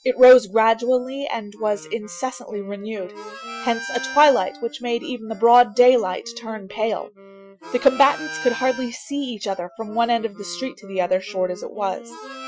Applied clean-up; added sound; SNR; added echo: classical method Wiener filter.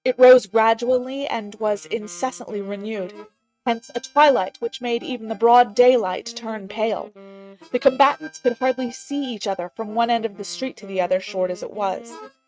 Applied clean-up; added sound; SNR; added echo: neural mask model RNNoise.